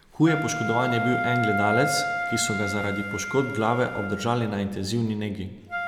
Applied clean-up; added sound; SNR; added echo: none; Wind instrument, woodwind instrument; 4 dB; none.